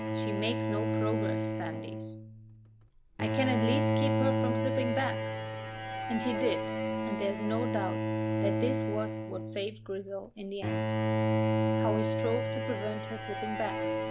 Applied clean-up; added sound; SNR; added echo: none; Bowed string instrument; -5 dB; none.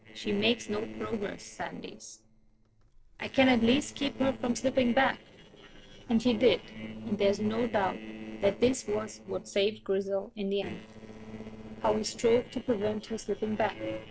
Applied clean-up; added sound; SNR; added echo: neural separator model SepFormer DNS4.